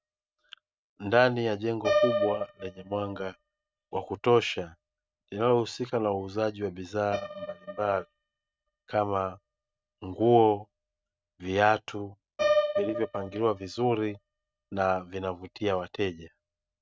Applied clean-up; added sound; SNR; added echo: neural mask model RNNoise.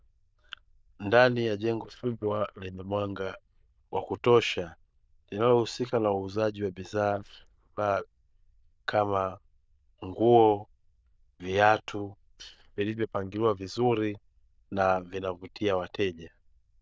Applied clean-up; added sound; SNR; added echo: neural diffusion model UNIVERSE++.